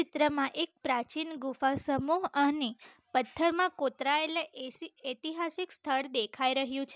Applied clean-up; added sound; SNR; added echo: none; none; none; none.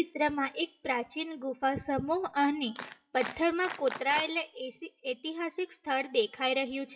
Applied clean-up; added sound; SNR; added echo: classical method WPE with log-MMSE.